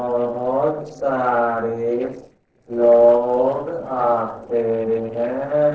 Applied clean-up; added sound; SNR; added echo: neural separator model SepFormer DNS4.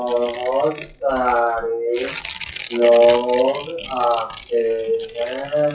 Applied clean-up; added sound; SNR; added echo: classical method WPE with log-MMSE.